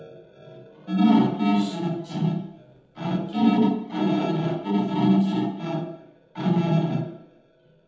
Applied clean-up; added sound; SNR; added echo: none; none; none; reverberation time 1.1 s.